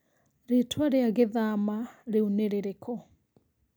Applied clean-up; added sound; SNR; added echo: none; none; none; none.